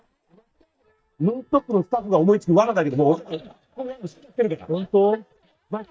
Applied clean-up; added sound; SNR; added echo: neural mask model DeepFilterNet 3.